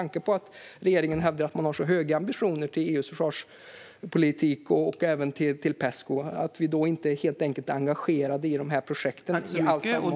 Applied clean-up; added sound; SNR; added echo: none; none; none; none.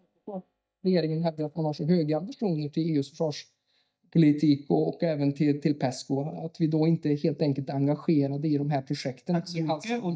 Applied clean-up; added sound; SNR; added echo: neural mask model DeepFilterNet 3.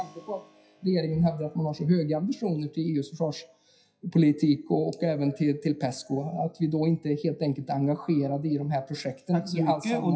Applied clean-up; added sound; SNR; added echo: classical method WPE with log-MMSE.